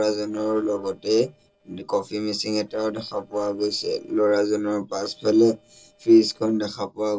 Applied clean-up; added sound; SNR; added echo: neural separator model SepFormer DNS4.